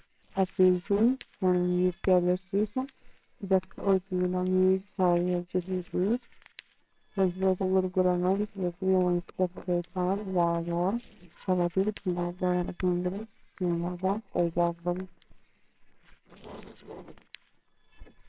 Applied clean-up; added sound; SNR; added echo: neural separator model SepFormer WHAMR!.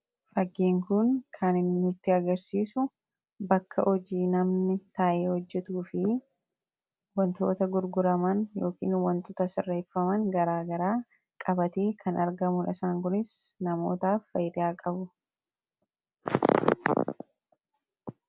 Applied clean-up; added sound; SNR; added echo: none; none; none; none.